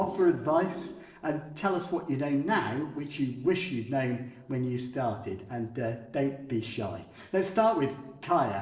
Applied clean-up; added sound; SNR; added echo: neural separator model SepFormer DNS4.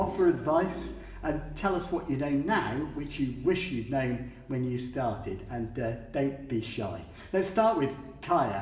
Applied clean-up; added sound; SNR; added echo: none; Vehicle; 15 dB; reverberation time 1.1 s.